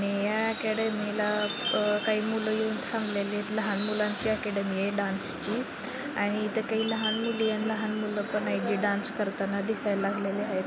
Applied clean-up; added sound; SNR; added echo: none; Chime; 14 dB; none.